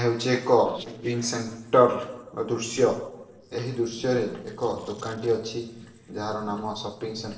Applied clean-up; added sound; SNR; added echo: neural separator model SepFormer DNS4.